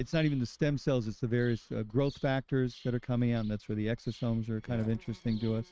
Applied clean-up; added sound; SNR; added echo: neural mask model RNNoise.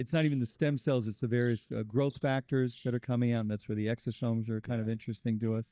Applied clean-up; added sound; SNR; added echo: neural mask model DeepFilterNet 3.